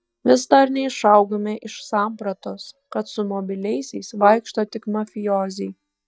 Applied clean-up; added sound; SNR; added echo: neural mask model DeepFilterNet 3.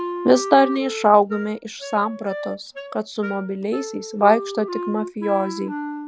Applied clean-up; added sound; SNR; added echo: none; Wind instrument, woodwind instrument; 10 dB; none.